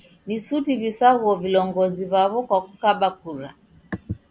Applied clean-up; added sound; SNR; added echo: none; none; none; none.